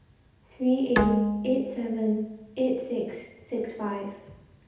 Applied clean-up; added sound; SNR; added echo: none; Bowed string instrument; 1 dB; reverberation time 0.8 s.